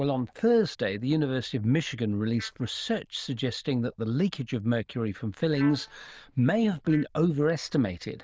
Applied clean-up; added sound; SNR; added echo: neural diffusion model UNIVERSE++.